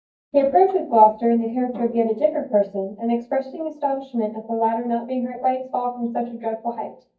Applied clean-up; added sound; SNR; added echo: neural mask model DeepFilterNet 3.